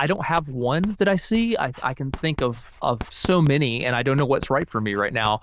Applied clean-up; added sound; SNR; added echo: neural diffusion model UNIVERSE++.